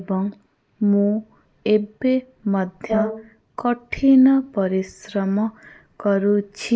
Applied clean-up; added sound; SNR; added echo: neural mask model Resemble Enhance denoiser.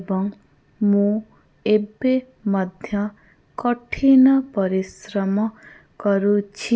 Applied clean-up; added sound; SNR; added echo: none; none; none; none.